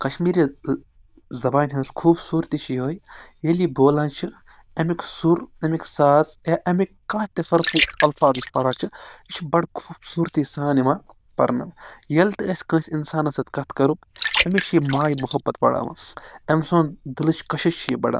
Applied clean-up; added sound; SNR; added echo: neural diffusion model UNIVERSE++.